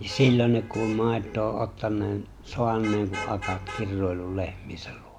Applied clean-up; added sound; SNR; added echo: none; Traffic noise, roadway noise / Vehicle horn, car horn, honking; 15 dB; none.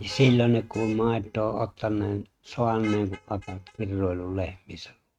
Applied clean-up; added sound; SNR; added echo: neural mask model RNNoise.